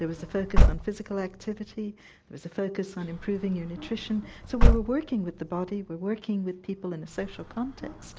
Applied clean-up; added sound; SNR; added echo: none; Slam / Car; -4 dB; none.